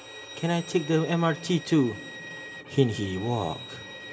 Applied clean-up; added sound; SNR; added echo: none; Bowed string instrument; 14 dB; reverberation time 2.1 s.